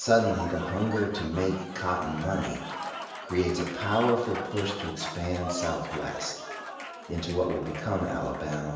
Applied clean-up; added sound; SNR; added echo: none; Applause / Crowd; 10 dB; reverberation time 1.0 s.